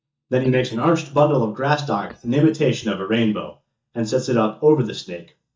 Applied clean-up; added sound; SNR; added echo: neural mask model DeepFilterNet 3.